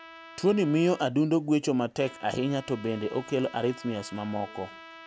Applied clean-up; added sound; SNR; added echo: none; Trumpet; 19 dB; none.